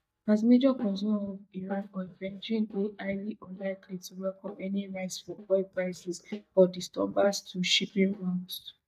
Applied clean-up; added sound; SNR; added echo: neural mask model DeepFilterNet 3.